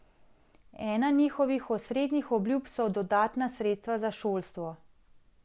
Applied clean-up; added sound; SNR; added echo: none; none; none; none.